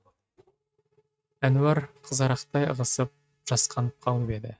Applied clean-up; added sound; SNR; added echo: neural mask model RNNoise.